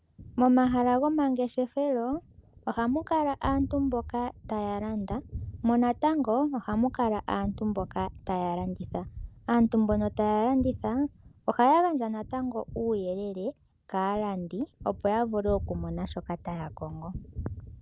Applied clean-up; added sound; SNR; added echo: none; Gunshot, gunfire; 14 dB; none.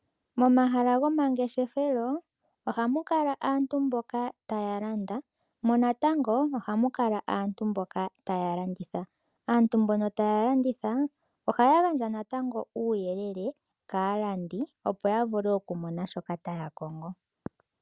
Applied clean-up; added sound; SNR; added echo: none; none; none; none.